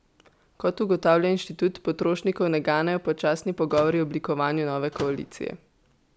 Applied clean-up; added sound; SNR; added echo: none; Slam / Microwave oven; 18 dB; none.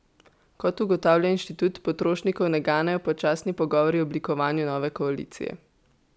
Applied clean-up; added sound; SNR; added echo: none; none; none; none.